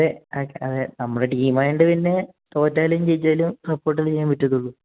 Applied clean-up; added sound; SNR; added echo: none; none; none; none.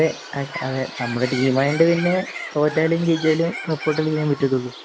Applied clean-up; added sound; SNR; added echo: none; Bird; 12 dB; none.